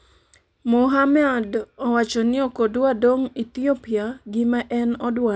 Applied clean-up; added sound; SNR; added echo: none; none; none; none.